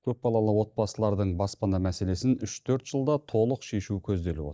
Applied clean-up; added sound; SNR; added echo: neural mask model DeepFilterNet 3.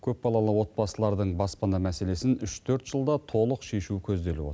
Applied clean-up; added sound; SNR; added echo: none; none; none; none.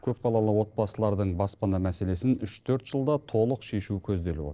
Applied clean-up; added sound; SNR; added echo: neural separator model SepFormer DNS4.